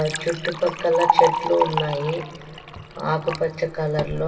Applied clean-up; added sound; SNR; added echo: none; Liquid; 3 dB; reverberation time 1.8 s.